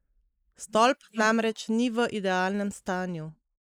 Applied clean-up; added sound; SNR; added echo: neural mask model Resemble Enhance denoiser.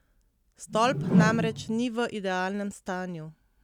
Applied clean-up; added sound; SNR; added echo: none; Whoosh, swoosh, swish; -3 dB; none.